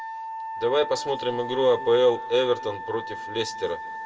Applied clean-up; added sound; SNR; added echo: none; Wind instrument, woodwind instrument; 9 dB; reverberation time 1.3 s.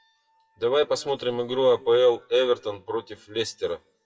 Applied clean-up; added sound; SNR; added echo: classical method WPE with log-MMSE.